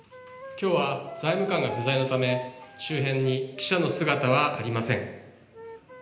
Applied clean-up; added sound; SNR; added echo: none; Wind instrument, woodwind instrument; 16 dB; reverberation time 0.9 s.